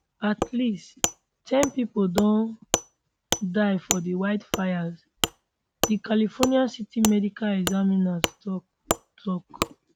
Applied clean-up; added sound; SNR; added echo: none; Wood; 6 dB; none.